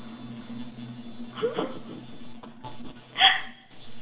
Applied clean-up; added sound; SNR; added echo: none; Sink (filling or washing); 14 dB; reverberation time 0.6 s.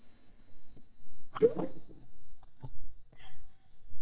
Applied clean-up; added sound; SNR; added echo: neural mask model DeepFilterNet 3.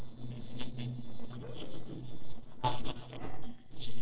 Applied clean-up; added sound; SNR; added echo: neural separator model SepFormer DNS4.